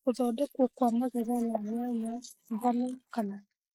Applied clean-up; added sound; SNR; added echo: neural mask model Resemble Enhance denoiser.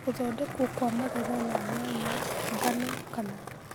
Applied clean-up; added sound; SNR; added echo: none; Skateboard; 2 dB; none.